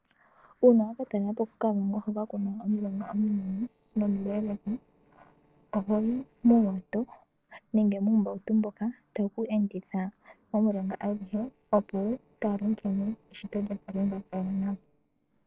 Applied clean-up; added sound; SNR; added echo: neural separator model SepFormer DNS4.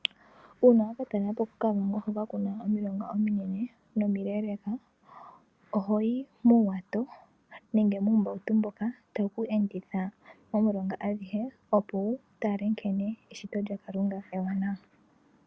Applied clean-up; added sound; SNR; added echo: none; none; none; none.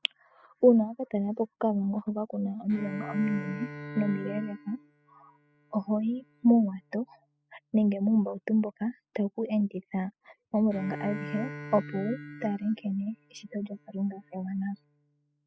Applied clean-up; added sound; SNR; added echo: classical method spectral subtraction.